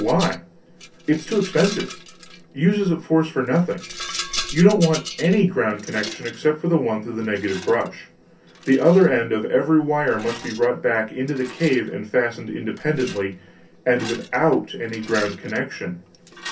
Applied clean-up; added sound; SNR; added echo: none; Rattle; 15 dB; reverberation time 0.3 s.